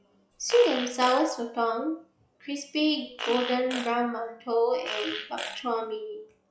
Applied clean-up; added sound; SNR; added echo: classical method log-MMSE.